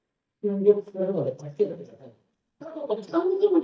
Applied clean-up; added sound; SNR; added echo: neural mask model DeepFilterNet 3.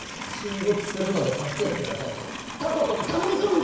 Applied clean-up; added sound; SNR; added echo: none; Livestock, farm animals, working animals; 7 dB; reverberation time 1.0 s.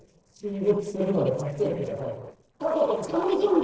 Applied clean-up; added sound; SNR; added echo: neural separator model SepFormer DNS4.